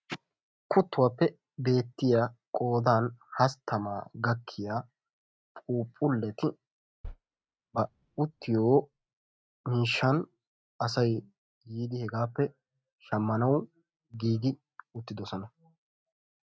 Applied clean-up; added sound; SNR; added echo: neural mask model RNNoise.